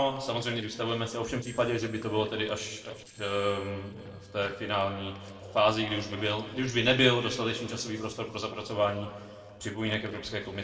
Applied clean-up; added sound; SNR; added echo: neural separator model SepFormer DNS4.